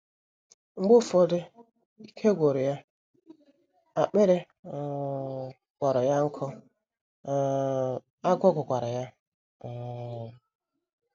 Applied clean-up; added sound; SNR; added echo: none; none; none; none.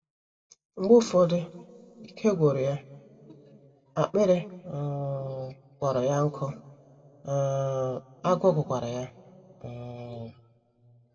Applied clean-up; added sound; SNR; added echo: none; none; none; reverberation time 1.8 s.